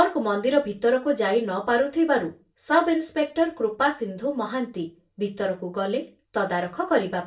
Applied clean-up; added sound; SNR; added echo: none; none; none; reverberation time 0.3 s.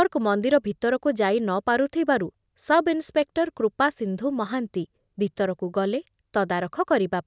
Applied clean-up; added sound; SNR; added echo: none; none; none; none.